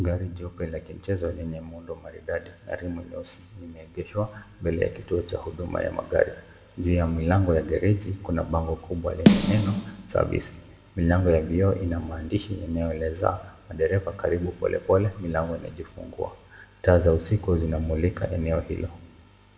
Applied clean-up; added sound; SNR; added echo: none; Snare drum; -2 dB; reverberation time 0.8 s.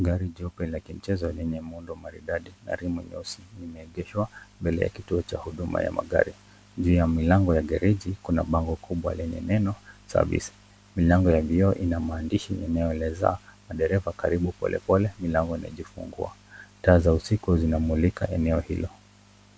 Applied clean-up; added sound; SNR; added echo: none; none; none; none.